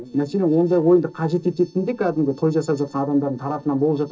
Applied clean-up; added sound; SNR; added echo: neural separator model SepFormer DNS4.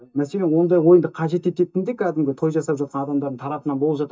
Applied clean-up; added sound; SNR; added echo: neural mask model DeepFilterNet 3.